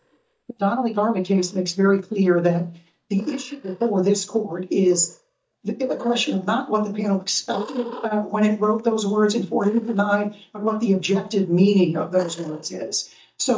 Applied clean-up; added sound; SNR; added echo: neural mask model DeepFilterNet 3.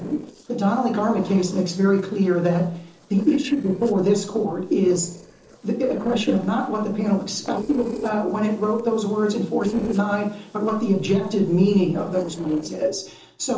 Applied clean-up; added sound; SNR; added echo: neural separator model SepFormer DNS4.